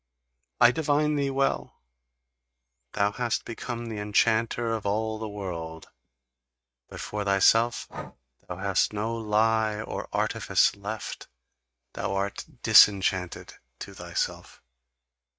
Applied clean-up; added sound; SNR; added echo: neural mask model RNNoise.